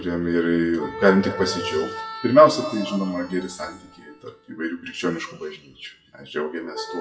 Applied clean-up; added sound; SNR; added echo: classical method WPE with log-MMSE.